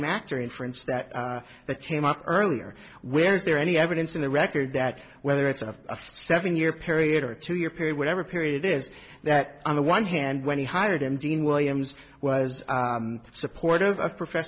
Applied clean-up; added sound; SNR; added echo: none; none; none; none.